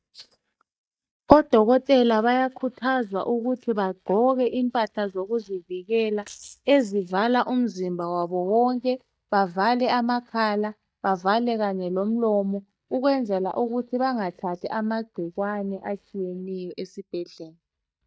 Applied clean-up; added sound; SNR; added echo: neural mask model DeepFilterNet 3.